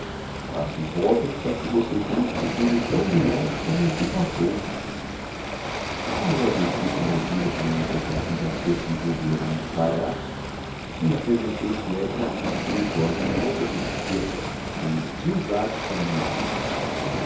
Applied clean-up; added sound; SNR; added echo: none; Waves, surf; 2 dB; reverberation time 0.6 s.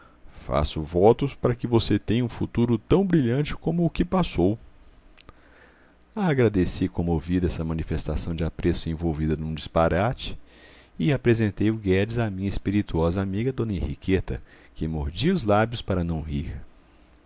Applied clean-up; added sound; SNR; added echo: none; none; none; none.